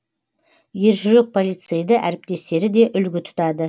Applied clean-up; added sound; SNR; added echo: none; none; none; none.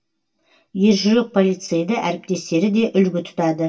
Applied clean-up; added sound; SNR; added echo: none; none; none; reverberation time 0.2 s.